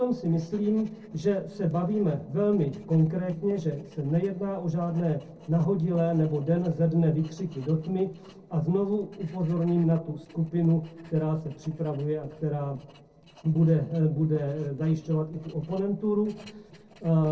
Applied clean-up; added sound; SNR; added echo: neural separator model SepFormer DNS4.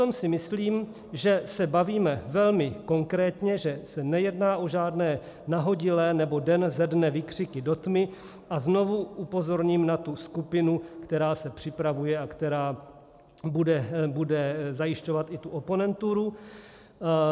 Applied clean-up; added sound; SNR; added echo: none; none; none; none.